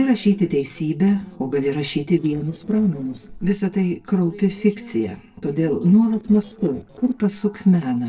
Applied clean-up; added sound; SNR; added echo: neural separator model SepFormer DNS4.